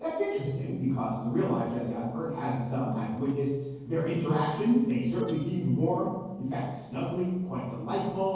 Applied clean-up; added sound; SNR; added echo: neural separator model SepFormer DNS4.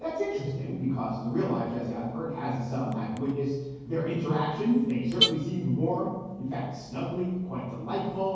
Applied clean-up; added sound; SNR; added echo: none; Alarm / Car; 9 dB; reverberation time 1.3 s.